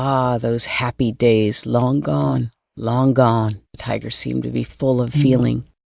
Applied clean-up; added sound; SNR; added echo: neural mask model Resemble Enhance denoiser.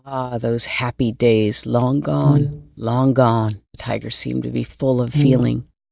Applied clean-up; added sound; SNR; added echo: neural mask model DeepFilterNet 3.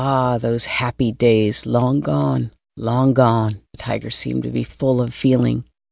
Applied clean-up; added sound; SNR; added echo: none; none; none; none.